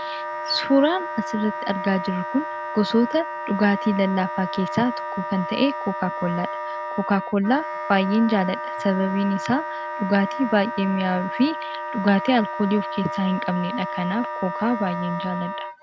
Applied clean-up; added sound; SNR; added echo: none; Wind instrument, woodwind instrument; 6 dB; none.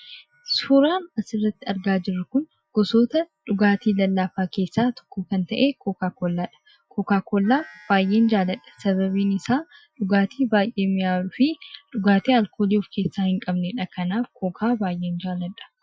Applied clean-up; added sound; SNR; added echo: classical method Wiener filter.